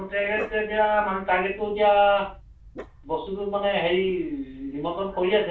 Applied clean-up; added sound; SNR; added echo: none; Dog; 19 dB; reverberation time 0.3 s.